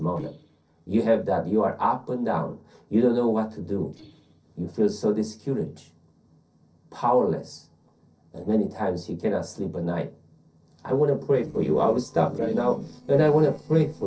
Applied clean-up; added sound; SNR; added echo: neural separator model SepFormer DNS4.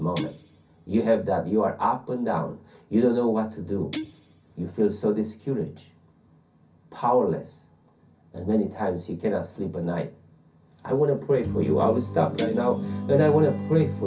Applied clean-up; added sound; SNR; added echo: none; Guitar; 14 dB; reverberation time 0.3 s.